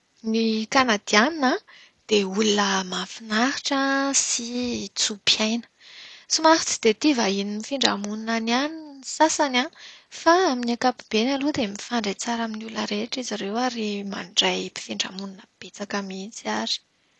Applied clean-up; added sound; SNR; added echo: none; none; none; none.